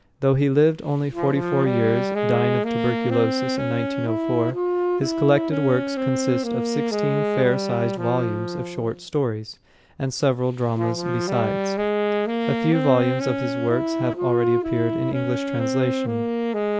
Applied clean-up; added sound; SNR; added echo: none; Wind instrument, woodwind instrument; 1 dB; none.